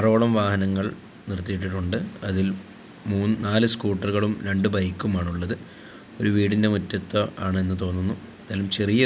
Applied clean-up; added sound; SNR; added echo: none; none; none; none.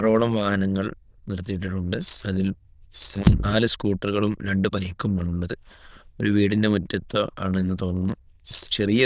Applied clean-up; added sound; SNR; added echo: neural diffusion model UNIVERSE++.